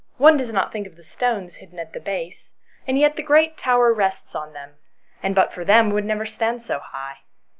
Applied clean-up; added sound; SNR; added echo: none; none; none; none.